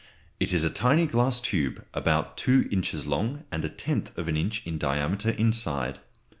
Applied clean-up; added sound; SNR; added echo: none; none; none; none.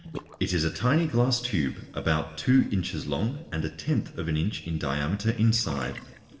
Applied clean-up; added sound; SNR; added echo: neural separator model SepFormer DNS4.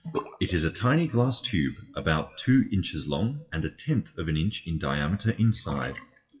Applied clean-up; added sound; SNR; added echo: classical method WPE with log-MMSE.